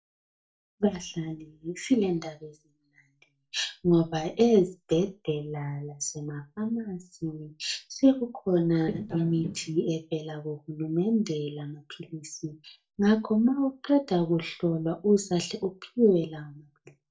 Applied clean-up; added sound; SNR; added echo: neural mask model DeepFilterNet 3.